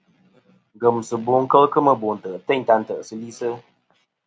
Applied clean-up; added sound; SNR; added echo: none; none; none; none.